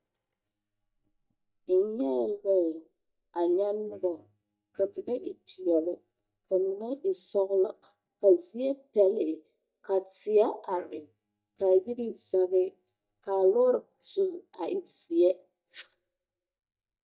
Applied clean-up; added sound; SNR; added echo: neural mask model DeepFilterNet 3.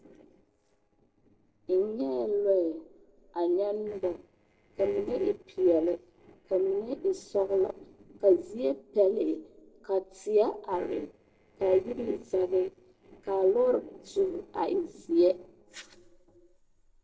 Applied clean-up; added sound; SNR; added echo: neural separator model SepFormer DNS4.